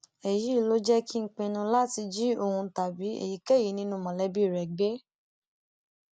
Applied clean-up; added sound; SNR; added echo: none; none; none; none.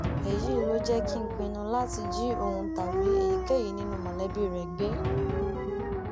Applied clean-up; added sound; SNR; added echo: none; Dog + Drum; -2 dB; none.